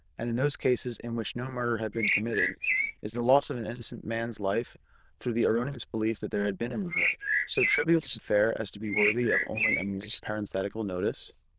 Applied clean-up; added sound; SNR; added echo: neural diffusion model UNIVERSE++.